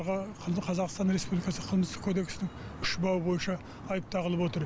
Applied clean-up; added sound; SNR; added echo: none; none; none; none.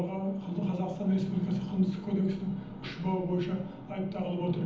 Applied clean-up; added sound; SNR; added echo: none; none; none; reverberation time 1.3 s.